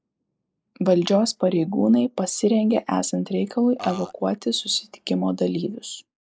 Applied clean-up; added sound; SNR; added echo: neural mask model Resemble Enhance denoiser.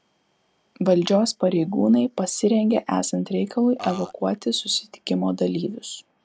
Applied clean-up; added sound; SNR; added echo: none; Burping, eructation; 13 dB; none.